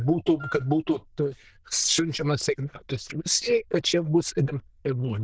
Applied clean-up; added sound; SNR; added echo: neural diffusion model UNIVERSE++.